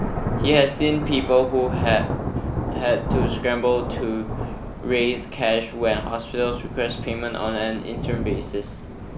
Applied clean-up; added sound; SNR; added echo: none; Thunder / Rain; 4 dB; none.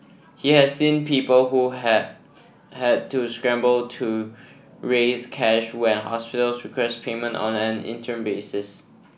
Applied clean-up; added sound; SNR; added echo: none; none; none; none.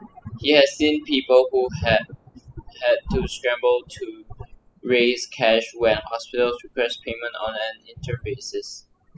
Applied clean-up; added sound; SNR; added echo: classical method spectral subtraction.